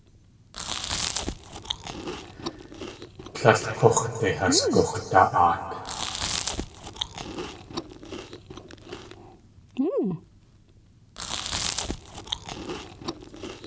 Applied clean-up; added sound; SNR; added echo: none; Chewing, mastication; 4 dB; reverberation time 1.9 s.